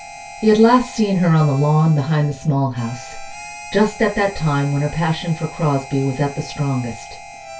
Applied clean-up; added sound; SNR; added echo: none; Harmonica; 17 dB; reverberation time 0.2 s.